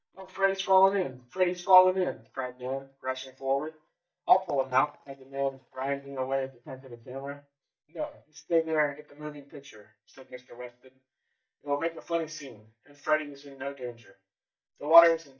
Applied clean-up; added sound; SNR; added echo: neural mask model DeepFilterNet 3.